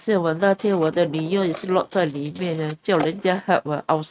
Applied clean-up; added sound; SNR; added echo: neural mask model RNNoise.